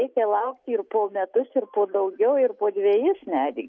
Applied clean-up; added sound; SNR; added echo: none; none; none; none.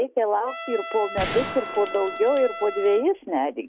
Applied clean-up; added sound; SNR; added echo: none; Trumpet + Gunshot, gunfire; 10 dB; none.